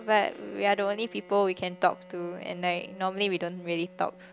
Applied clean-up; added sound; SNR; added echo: none; Bowed string instrument; 19 dB; none.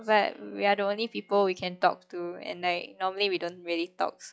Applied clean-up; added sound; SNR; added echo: classical method log-MMSE.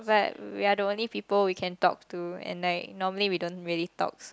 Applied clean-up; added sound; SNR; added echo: none; none; none; none.